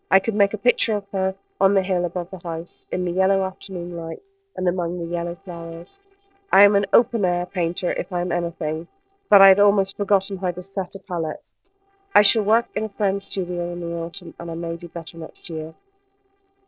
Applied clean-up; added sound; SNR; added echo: neural separator model SepFormer DNS4.